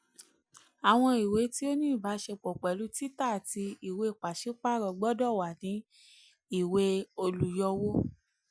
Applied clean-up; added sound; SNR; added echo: none; none; none; none.